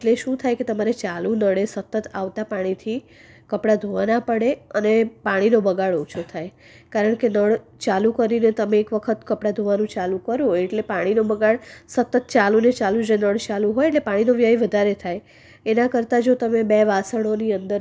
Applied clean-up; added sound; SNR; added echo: none; none; none; none.